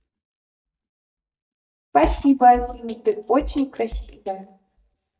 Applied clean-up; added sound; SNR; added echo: neural mask model DeepFilterNet 3.